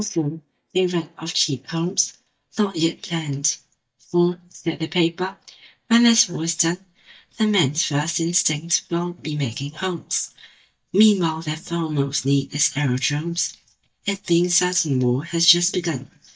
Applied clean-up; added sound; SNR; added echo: neural mask model DeepFilterNet 3.